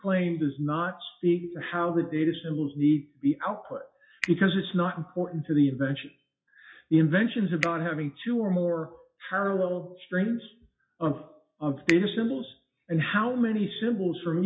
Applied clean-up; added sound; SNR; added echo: classical method WPE with log-MMSE.